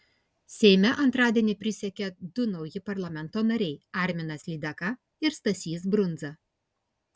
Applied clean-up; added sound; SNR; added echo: none; none; none; none.